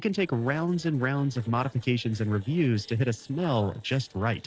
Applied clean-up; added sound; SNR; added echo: neural separator model SepFormer DNS4.